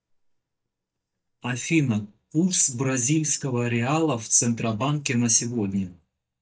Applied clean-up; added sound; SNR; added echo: neural mask model DeepFilterNet 3.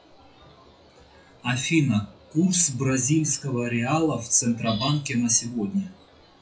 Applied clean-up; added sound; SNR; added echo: classical method WPE with log-MMSE.